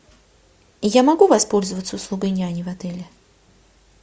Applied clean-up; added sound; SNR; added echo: none; none; none; none.